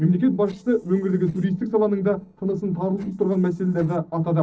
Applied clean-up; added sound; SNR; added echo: neural separator model SepFormer DNS4.